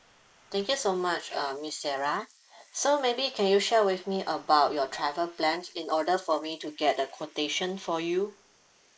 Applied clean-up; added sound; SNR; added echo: neural mask model Resemble Enhance denoiser.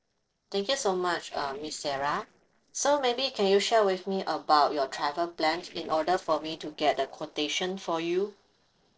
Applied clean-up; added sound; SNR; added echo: neural separator model SepFormer DNS4.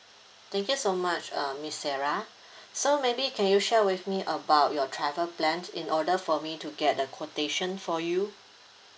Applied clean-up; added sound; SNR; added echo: none; none; none; none.